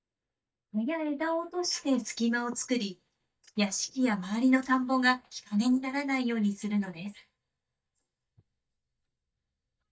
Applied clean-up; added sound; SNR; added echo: neural mask model DeepFilterNet 3.